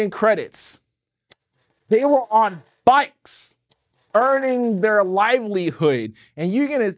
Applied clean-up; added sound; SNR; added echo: neural mask model DeepFilterNet 3.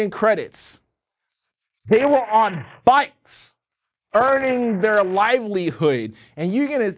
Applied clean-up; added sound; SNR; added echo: neural mask model Resemble Enhance denoiser.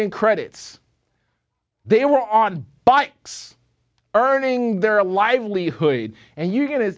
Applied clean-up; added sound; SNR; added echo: none; none; none; none.